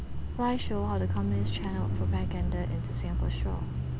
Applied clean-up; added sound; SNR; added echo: none; Mechanisms / Bicycle; -5 dB; none.